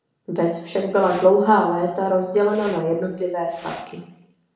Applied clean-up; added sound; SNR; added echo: none; Fire; 19 dB; reverberation time 0.8 s.